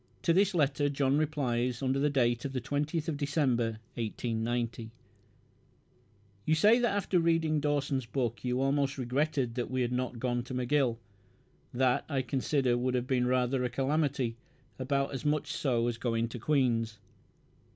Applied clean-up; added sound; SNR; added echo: none; none; none; none.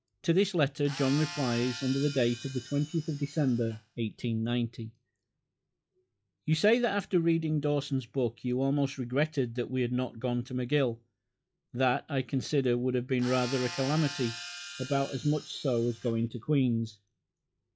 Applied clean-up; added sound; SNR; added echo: classical method log-MMSE.